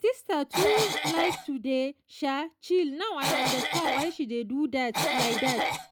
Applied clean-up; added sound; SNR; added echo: none; Cough; 0 dB; none.